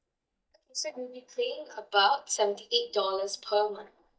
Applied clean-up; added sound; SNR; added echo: neural mask model DeepFilterNet 3.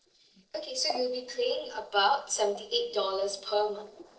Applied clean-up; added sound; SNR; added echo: neural separator model SepFormer DNS4.